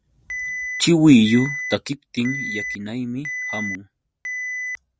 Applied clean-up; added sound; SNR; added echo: none; Alarm; 9 dB; none.